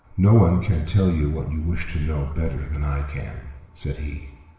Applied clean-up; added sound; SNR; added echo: none; none; none; reverberation time 1.0 s.